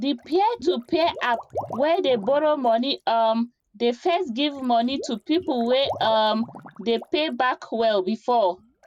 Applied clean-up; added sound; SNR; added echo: none; Water / Liquid; 16 dB; none.